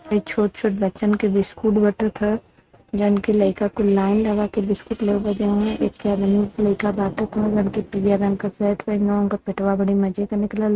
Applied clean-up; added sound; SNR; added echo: neural mask model RNNoise.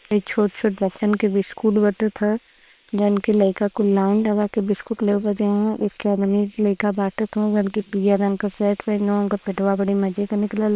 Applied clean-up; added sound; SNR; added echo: neural separator model SepFormer WHAM!.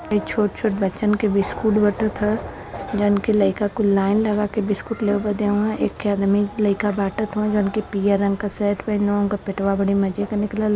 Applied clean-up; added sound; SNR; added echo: none; none; none; none.